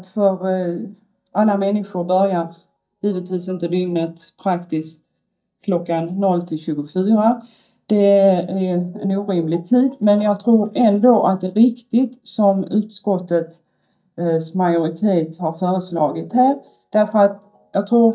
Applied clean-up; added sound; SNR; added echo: neural mask model DeepFilterNet 3.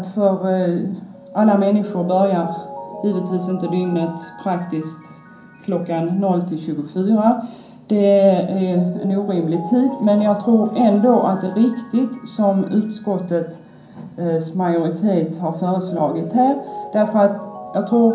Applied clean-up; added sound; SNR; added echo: none; Mallet percussion; 17 dB; reverberation time 0.6 s.